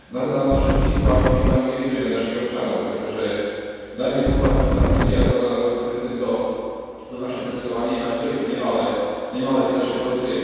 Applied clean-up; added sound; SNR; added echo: none; Wind; -4 dB; reverberation time 2.1 s.